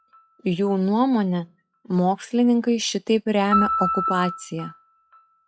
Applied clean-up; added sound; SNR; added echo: classical method log-MMSE.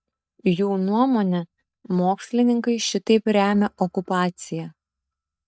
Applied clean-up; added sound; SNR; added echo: neural mask model DeepFilterNet 3.